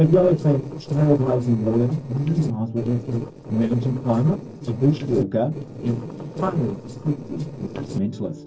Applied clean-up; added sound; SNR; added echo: neural separator model SepFormer DNS4.